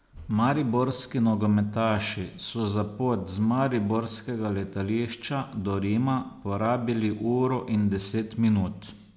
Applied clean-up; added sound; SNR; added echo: none; none; none; none.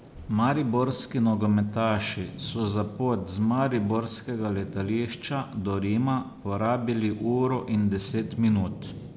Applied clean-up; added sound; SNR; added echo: none; Thunder / Rain; 17 dB; none.